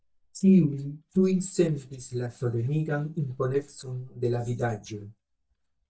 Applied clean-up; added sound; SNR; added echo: neural mask model DeepFilterNet 3.